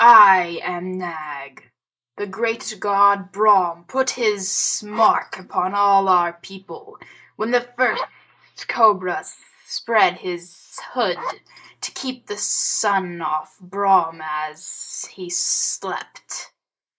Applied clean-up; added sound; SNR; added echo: neural mask model Resemble Enhance denoiser.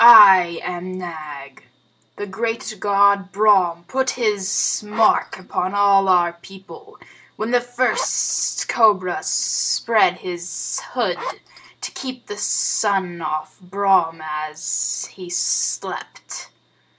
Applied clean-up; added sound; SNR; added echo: none; Zipper (clothing); 10 dB; none.